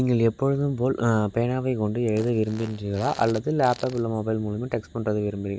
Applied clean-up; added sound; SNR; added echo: none; Fart; 20 dB; none.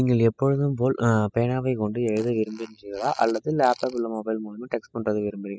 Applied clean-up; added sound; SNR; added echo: classical method spectral subtraction.